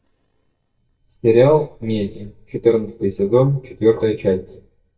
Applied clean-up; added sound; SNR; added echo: neural mask model DeepFilterNet 3.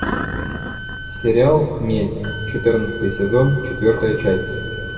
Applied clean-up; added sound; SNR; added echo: none; Wind instrument, woodwind instrument; 13 dB; reverberation time 2.0 s.